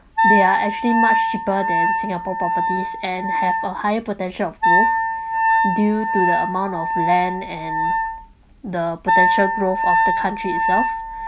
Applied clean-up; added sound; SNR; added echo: none; Wind instrument, woodwind instrument; -3 dB; none.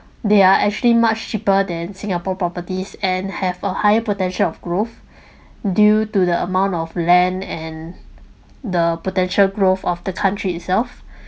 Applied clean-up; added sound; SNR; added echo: none; none; none; none.